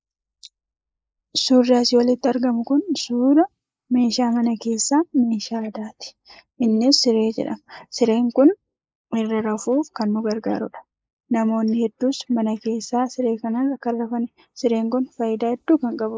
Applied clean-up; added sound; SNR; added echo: neural mask model Resemble Enhance denoiser.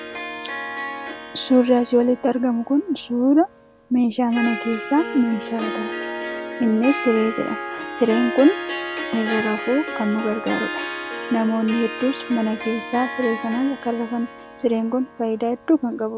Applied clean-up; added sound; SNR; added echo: none; Harp; 9 dB; none.